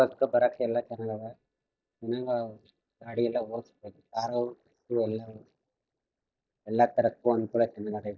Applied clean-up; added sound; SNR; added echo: neural mask model DeepFilterNet 3.